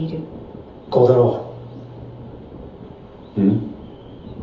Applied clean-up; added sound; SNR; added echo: none; Thunder; 18 dB; reverberation time 0.7 s.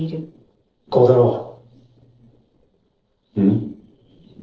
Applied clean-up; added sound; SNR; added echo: neural separator model SepFormer DNS4.